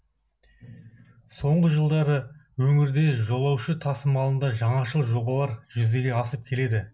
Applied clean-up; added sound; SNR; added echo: none; none; none; none.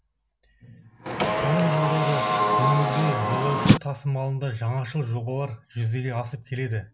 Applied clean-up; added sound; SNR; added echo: none; Car; -3 dB; none.